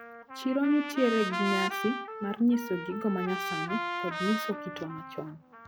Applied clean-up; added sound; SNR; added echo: none; Trumpet; 5 dB; none.